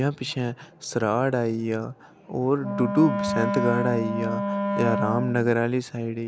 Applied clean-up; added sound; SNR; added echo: none; Wind instrument, woodwind instrument; 2 dB; none.